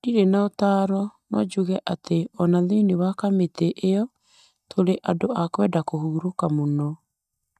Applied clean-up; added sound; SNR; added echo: neural mask model DeepFilterNet 3.